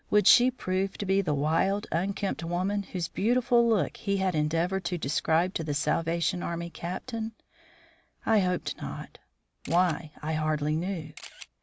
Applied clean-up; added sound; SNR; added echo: none; Camera; 16 dB; none.